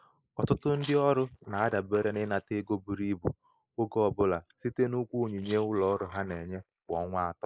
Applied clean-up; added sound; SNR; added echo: neural mask model Resemble Enhance denoiser.